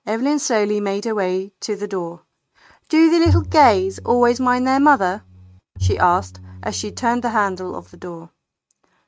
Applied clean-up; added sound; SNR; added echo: neural mask model RNNoise.